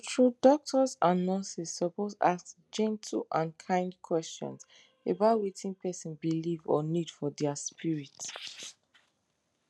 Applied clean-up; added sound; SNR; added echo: none; none; none; none.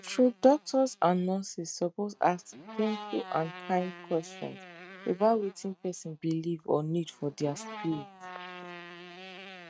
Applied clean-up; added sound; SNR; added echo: neural mask model RNNoise.